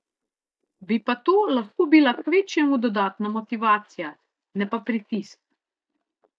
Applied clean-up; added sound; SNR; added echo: neural mask model DeepFilterNet 3.